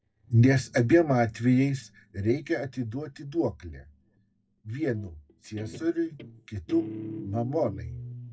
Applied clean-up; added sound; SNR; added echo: neural separator model SepFormer DNS4.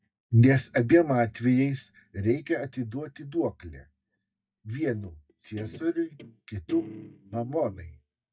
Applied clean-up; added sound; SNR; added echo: neural mask model DeepFilterNet 3.